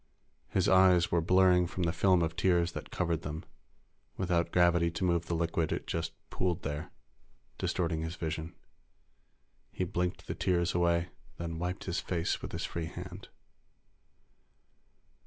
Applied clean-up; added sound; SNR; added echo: none; none; none; none.